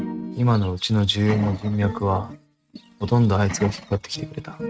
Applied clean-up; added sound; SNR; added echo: neural mask model RNNoise.